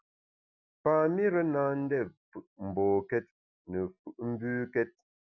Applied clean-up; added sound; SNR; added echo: none; none; none; none.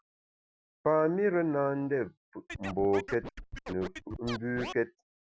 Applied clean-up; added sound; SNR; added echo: none; Scratching (performance technique); 10 dB; none.